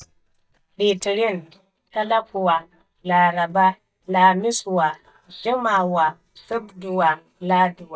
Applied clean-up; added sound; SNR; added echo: neural mask model DeepFilterNet 3.